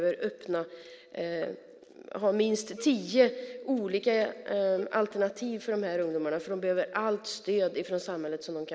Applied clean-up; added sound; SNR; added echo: none; Wind instrument, woodwind instrument; 18 dB; none.